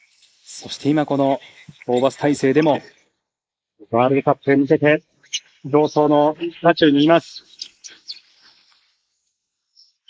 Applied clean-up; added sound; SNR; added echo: neural mask model Resemble Enhance denoiser.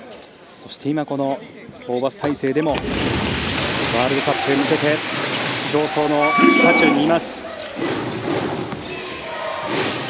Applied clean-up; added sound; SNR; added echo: none; Wind instrument, woodwind instrument; 1 dB; none.